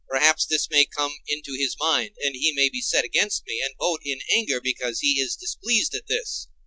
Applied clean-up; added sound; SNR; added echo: none; none; none; none.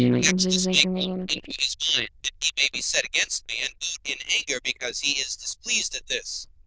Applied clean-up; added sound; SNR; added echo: neural diffusion model UNIVERSE++.